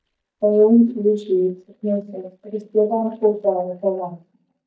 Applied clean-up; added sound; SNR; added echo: neural mask model DeepFilterNet 3.